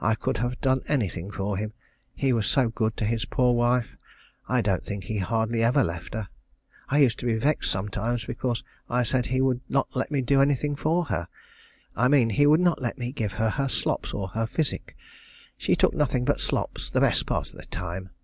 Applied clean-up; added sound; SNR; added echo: none; none; none; none.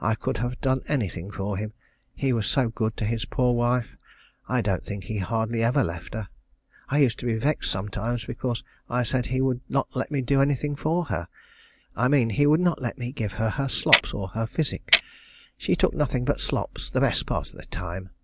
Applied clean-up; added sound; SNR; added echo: none; Clock; 2 dB; none.